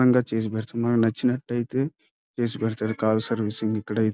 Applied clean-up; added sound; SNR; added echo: none; none; none; none.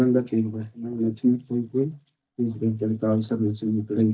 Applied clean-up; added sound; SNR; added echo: neural mask model DeepFilterNet 3.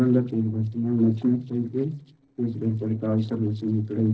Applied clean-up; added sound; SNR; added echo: neural separator model SepFormer DNS4.